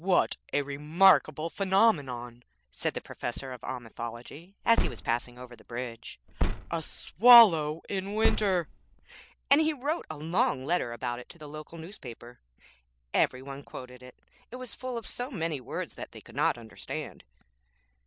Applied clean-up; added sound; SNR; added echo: none; Car; 2 dB; none.